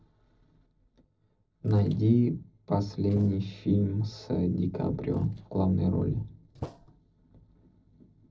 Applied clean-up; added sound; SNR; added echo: neural separator model SepFormer DNS4.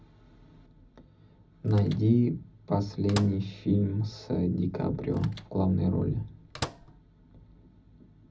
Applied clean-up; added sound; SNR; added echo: none; Microwave oven; 14 dB; reverberation time 0.4 s.